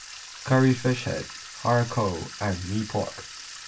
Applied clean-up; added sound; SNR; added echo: none; Sink (filling or washing) / Water tap, faucet; 14 dB; reverberation time 0.2 s.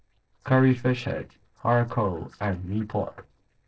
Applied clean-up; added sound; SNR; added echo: neural separator model SepFormer DNS4.